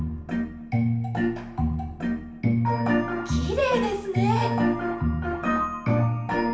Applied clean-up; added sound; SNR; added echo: none; none; none; reverberation time 0.9 s.